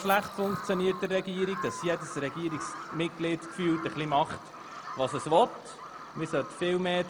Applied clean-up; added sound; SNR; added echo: none; Bird vocalization, bird call, bird song; 11 dB; none.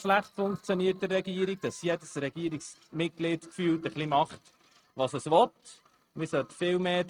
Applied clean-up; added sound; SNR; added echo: neural mask model RNNoise.